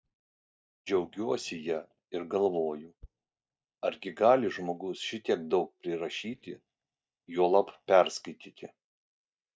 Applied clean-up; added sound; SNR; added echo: neural mask model DeepFilterNet 3.